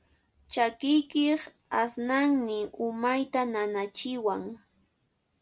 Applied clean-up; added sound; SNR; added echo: none; none; none; none.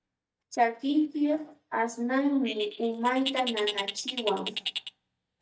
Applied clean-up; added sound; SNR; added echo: neural mask model DeepFilterNet 3.